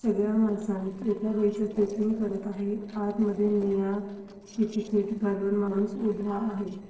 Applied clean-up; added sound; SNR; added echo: neural separator model SepFormer DNS4.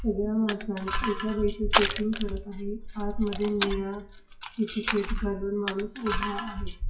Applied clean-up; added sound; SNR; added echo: classical method WPE with log-MMSE.